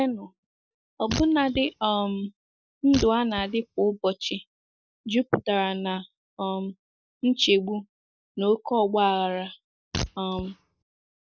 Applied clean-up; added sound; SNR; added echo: neural mask model DeepFilterNet 3.